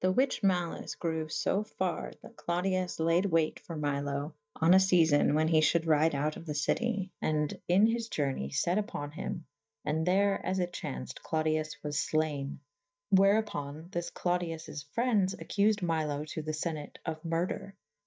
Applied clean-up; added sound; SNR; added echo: neural mask model DeepFilterNet 3.